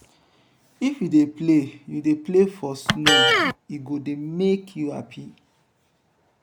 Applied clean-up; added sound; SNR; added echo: none; Electric guitar; -1 dB; none.